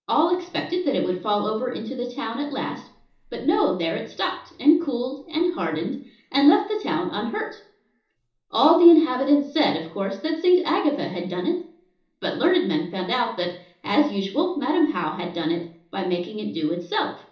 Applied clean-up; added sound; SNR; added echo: none; none; none; reverberation time 1.2 s.